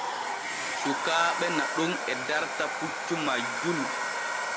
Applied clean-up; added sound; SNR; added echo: none; Domestic sounds, home sounds; 0 dB; none.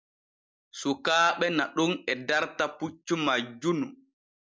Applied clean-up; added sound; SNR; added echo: none; none; none; none.